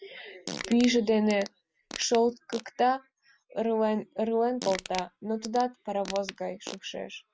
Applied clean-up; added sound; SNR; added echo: none; Fart; 14 dB; none.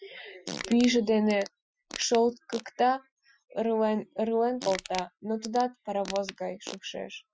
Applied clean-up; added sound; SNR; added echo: classical method Wiener filter.